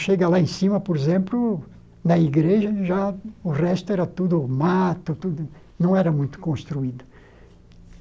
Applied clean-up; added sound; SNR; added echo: none; none; none; none.